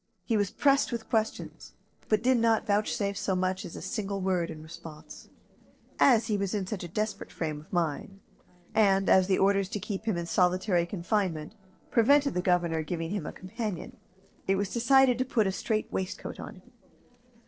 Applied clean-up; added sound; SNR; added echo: neural separator model SepFormer DNS4.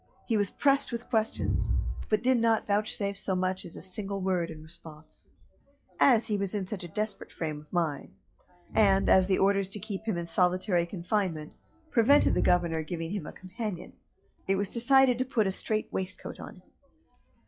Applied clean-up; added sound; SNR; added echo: classical method log-MMSE.